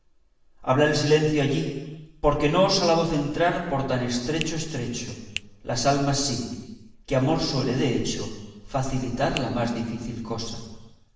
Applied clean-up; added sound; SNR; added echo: none; Finger snapping; 15 dB; reverberation time 1.1 s.